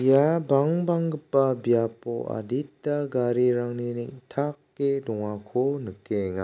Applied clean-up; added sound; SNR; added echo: none; none; none; none.